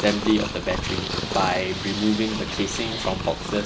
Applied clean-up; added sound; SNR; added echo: none; Purr; 4 dB; none.